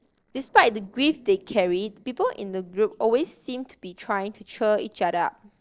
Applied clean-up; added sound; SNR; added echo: neural separator model SepFormer DNS4.